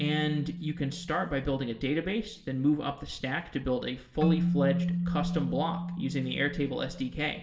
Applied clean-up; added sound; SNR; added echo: none; Keyboard (musical); 3 dB; reverberation time 0.6 s.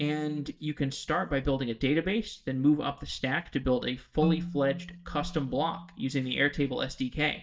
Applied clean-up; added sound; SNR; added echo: neural mask model DeepFilterNet 3.